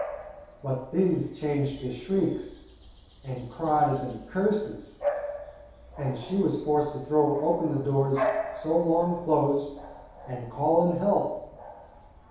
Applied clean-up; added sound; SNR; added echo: none; Bark / Bird vocalization, bird call, bird song; 11 dB; reverberation time 2.2 s.